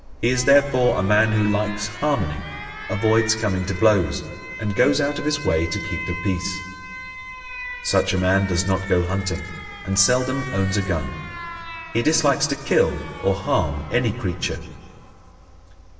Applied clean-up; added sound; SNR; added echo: none; Alarm; 12 dB; reverberation time 2.1 s.